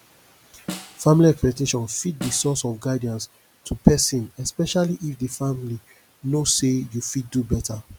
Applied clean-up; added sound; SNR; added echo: none; Snare drum; 16 dB; none.